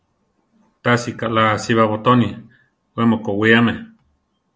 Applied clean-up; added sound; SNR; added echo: none; none; none; none.